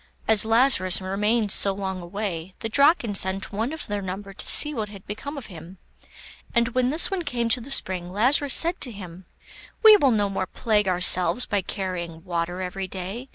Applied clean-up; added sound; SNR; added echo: none; none; none; none.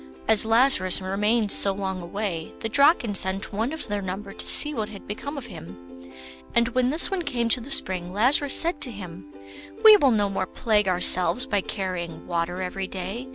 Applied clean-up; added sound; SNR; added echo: none; Plucked string instrument; 18 dB; none.